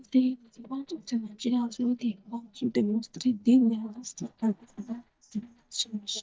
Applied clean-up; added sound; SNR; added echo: neural mask model DeepFilterNet 3.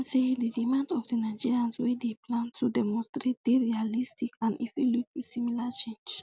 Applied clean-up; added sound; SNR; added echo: none; none; none; none.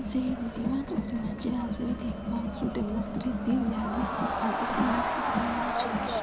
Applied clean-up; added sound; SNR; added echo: none; Crowd; -2 dB; none.